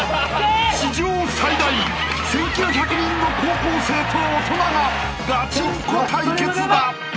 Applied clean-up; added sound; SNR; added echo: none; none; none; none.